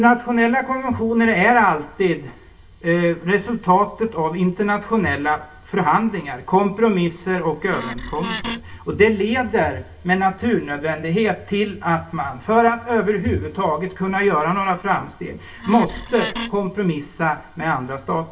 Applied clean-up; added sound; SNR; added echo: none; Wood; 9 dB; reverberation time 0.2 s.